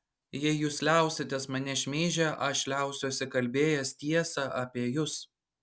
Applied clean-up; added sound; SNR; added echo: none; none; none; none.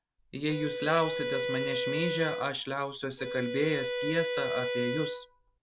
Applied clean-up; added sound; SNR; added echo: none; Bowed string instrument; 2 dB; none.